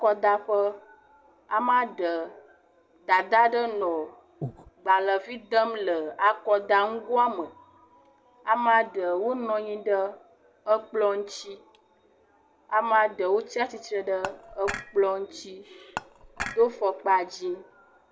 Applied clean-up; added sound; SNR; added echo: none; Dishes, pots, and pans / Chink, clink + Breathing; 10 dB; none.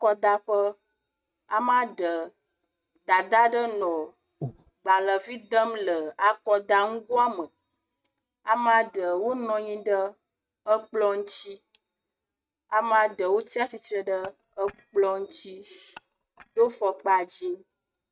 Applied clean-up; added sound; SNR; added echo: neural mask model RNNoise.